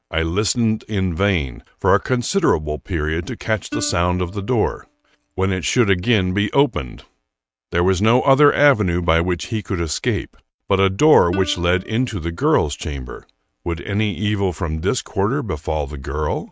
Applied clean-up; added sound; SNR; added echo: neural mask model RNNoise.